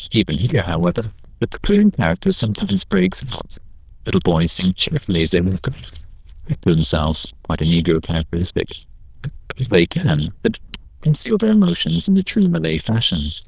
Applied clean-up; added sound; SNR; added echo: neural diffusion model UNIVERSE++.